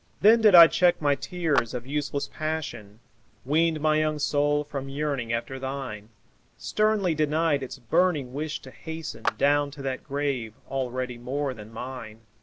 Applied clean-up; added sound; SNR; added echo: none; Clapping; 11 dB; none.